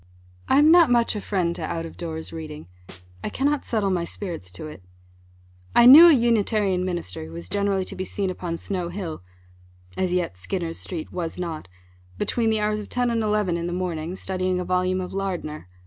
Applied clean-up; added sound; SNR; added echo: none; Snare drum; 19 dB; none.